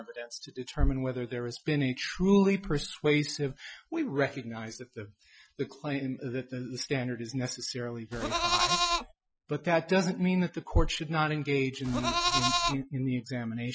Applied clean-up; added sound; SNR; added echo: classical method Wiener filter.